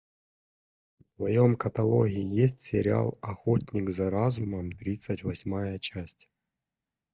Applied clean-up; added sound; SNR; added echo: neural mask model DeepFilterNet 3.